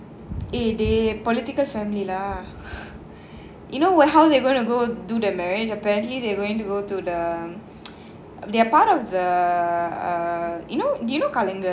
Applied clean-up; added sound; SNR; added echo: none; none; none; none.